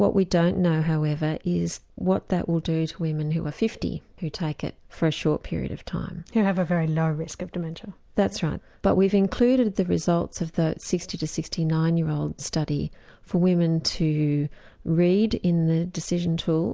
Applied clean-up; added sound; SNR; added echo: none; none; none; none.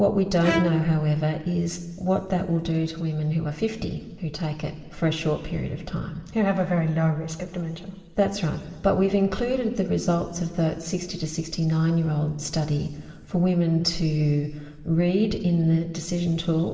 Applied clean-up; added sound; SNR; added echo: none; Bowed string instrument; 7 dB; reverberation time 1.7 s.